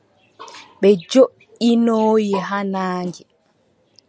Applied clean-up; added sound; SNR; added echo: none; none; none; none.